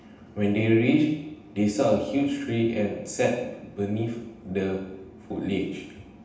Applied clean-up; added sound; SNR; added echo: none; none; none; reverberation time 0.8 s.